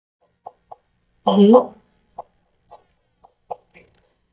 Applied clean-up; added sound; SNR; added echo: neural mask model DeepFilterNet 3.